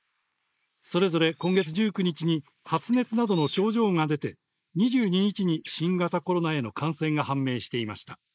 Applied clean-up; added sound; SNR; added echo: neural mask model Resemble Enhance denoiser.